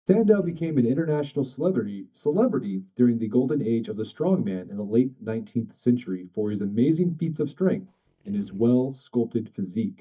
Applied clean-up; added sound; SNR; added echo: neural mask model DeepFilterNet 3.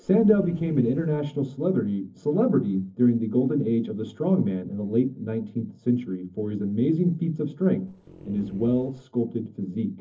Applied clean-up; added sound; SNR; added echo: neural separator model SepFormer DNS4.